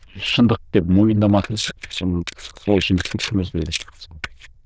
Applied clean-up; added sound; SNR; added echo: neural diffusion model UNIVERSE++.